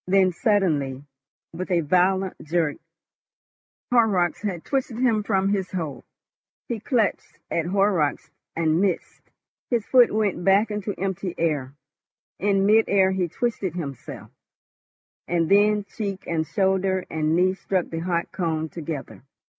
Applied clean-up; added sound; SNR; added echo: none; none; none; none.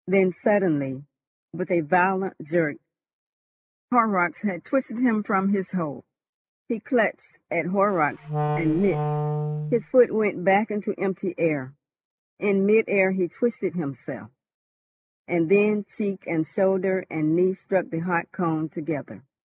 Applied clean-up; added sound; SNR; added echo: neural separator model SepFormer DNS4.